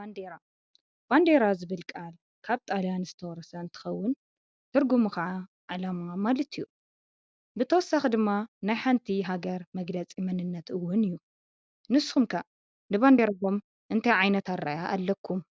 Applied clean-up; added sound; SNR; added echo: none; none; none; none.